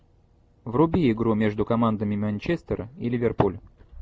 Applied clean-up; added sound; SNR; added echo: none; none; none; none.